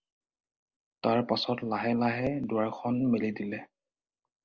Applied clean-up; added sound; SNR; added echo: none; none; none; none.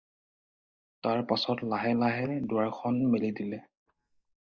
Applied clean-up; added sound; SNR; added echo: neural mask model DeepFilterNet 3.